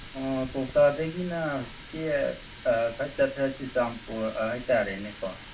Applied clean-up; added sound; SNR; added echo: none; Water tap, faucet; 16 dB; reverberation time 0.2 s.